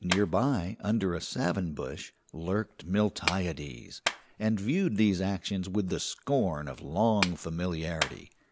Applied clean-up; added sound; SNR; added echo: none; Clapping; 10 dB; none.